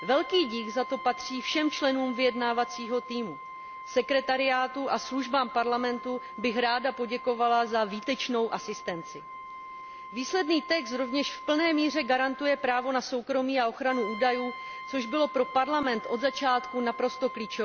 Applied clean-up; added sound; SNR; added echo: none; Brass instrument; 13 dB; none.